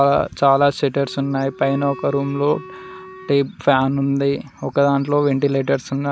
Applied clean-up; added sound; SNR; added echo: none; Wind instrument, woodwind instrument; 18 dB; none.